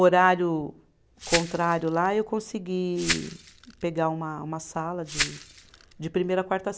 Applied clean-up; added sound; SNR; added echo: none; Glass; 8 dB; none.